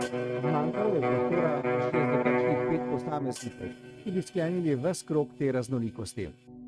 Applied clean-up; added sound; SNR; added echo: neural mask model RNNoise.